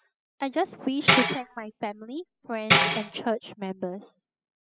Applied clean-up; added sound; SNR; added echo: classical method spectral subtraction.